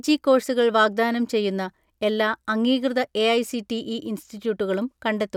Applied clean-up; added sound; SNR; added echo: none; none; none; none.